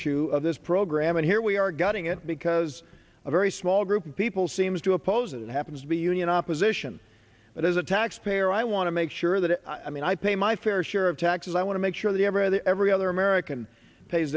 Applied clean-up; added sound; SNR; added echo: none; none; none; none.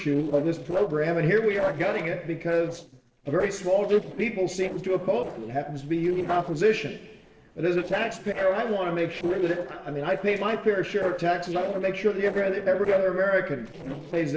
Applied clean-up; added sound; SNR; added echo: neural separator model SepFormer DNS4.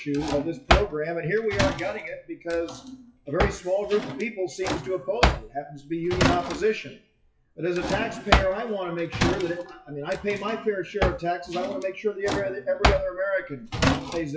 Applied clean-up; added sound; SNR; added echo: classical method WPE with log-MMSE.